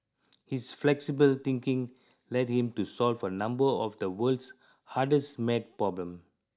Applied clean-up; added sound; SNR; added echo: none; none; none; none.